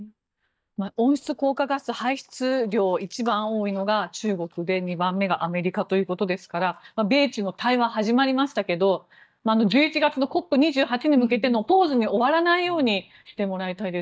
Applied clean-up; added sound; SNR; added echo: neural mask model DeepFilterNet 3.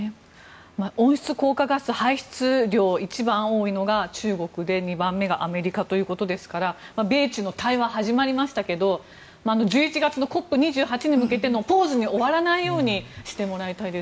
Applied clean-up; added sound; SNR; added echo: none; none; none; none.